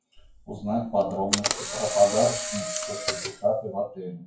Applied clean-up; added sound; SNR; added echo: classical method WPE with log-MMSE.